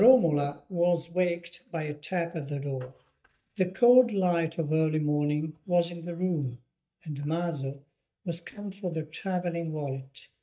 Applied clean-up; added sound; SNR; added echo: neural mask model DeepFilterNet 3.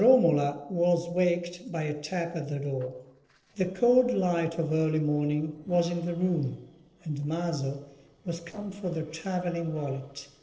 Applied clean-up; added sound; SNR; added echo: neural separator model SepFormer DNS4.